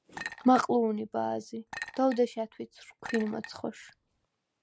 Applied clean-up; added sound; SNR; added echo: none; Chink, clink; 15 dB; none.